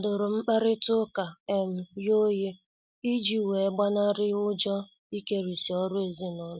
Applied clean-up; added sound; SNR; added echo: none; none; none; none.